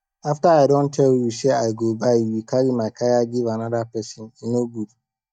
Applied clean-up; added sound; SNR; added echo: neural mask model DeepFilterNet 3.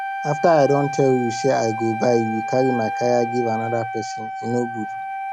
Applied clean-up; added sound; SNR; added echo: none; Wind instrument, woodwind instrument; 6 dB; none.